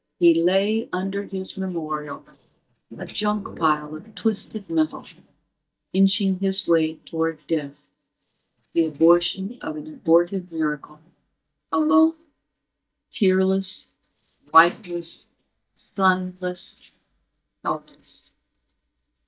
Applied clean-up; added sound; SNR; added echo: neural mask model DeepFilterNet 3.